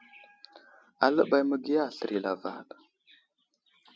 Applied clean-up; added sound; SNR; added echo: none; none; none; none.